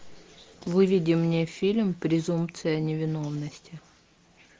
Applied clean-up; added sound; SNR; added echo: none; none; none; none.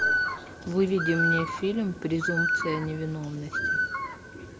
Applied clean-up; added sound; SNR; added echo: none; Bird; 0 dB; none.